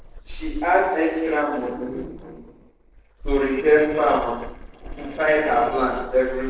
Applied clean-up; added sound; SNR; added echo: neural separator model SepFormer DNS4.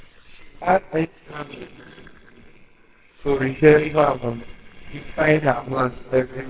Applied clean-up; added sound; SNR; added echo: neural separator model SepFormer WHAMR!.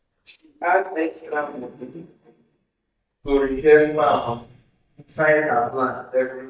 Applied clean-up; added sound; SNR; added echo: neural mask model DeepFilterNet 3.